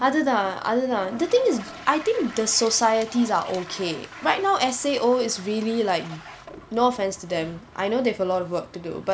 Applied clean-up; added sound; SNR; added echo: none; Toilet flush; 19 dB; none.